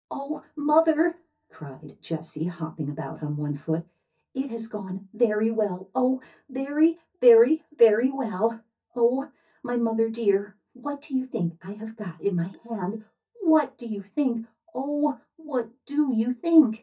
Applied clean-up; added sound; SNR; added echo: neural mask model DeepFilterNet 3.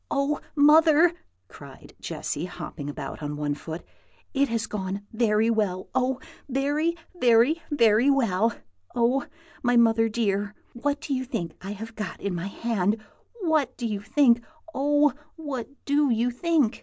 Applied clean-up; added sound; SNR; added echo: none; none; none; none.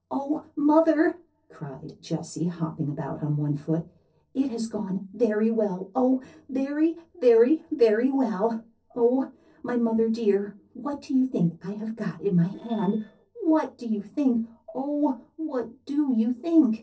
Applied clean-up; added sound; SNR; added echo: neural separator model SepFormer DNS4.